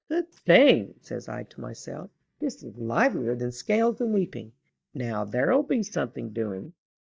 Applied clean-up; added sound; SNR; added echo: neural mask model DeepFilterNet 3.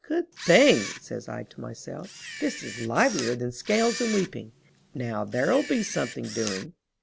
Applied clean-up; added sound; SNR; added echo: none; Camera; 12 dB; none.